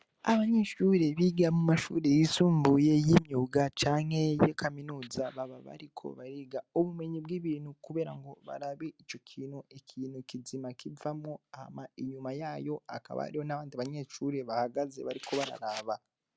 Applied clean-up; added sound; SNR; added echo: none; none; none; none.